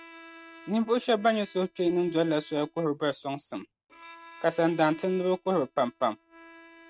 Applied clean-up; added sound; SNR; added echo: neural mask model RNNoise.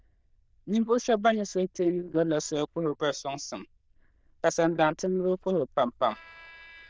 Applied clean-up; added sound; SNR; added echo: neural diffusion model UNIVERSE++.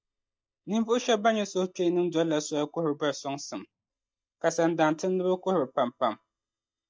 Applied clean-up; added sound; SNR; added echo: neural mask model DeepFilterNet 3.